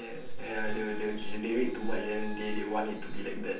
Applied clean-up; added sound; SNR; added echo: none; Wind instrument, woodwind instrument; 19 dB; reverberation time 0.4 s.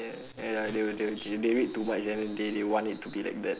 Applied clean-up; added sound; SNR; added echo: none; none; none; none.